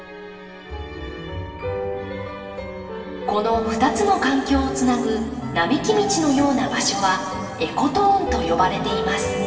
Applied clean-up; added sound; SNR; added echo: none; none; none; reverberation time 2.6 s.